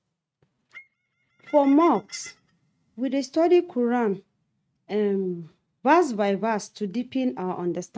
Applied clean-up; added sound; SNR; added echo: neural mask model RNNoise.